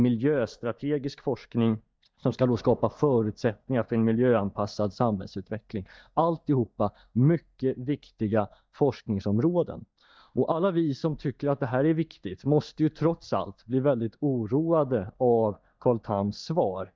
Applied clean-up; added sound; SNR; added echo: neural mask model DeepFilterNet 3.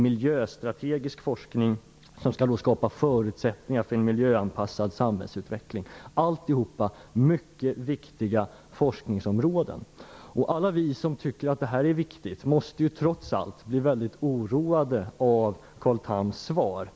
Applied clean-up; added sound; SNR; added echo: none; none; none; none.